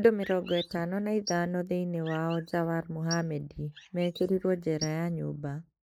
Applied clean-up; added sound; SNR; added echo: neural mask model Resemble Enhance denoiser.